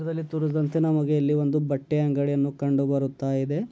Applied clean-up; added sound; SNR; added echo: none; none; none; none.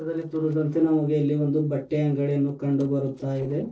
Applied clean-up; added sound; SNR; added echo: neural separator model SepFormer DNS4.